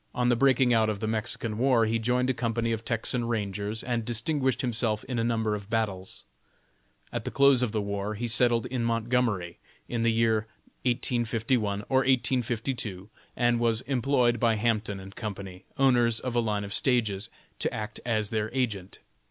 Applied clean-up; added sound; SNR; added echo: none; none; none; none.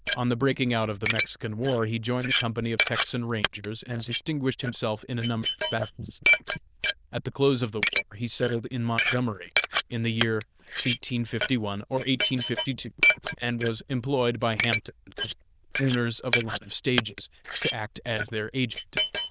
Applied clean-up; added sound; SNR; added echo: neural diffusion model UNIVERSE++.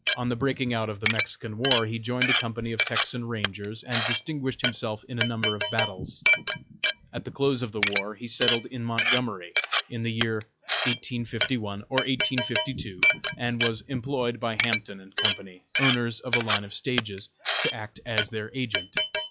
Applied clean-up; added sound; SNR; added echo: classical method log-MMSE.